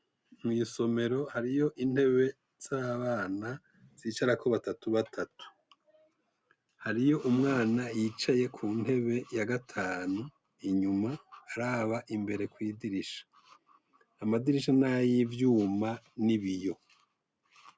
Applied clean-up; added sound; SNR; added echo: none; none; none; none.